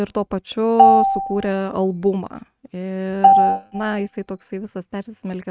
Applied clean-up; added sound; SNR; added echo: neural mask model RNNoise.